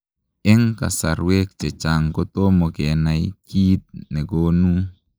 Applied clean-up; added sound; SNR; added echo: neural mask model Resemble Enhance denoiser.